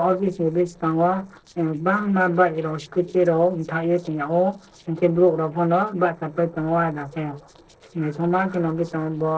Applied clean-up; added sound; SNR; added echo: neural separator model SepFormer DNS4.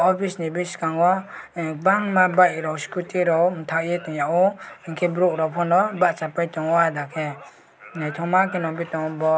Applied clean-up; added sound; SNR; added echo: none; none; none; none.